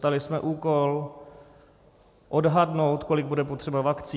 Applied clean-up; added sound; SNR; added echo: none; none; none; none.